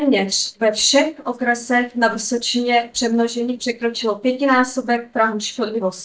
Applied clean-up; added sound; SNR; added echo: neural mask model DeepFilterNet 3.